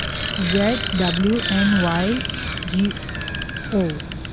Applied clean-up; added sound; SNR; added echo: none; Bicycle; 4 dB; none.